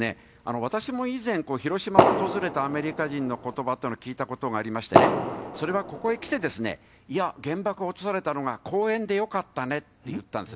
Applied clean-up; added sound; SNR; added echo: none; Fireworks; -4 dB; none.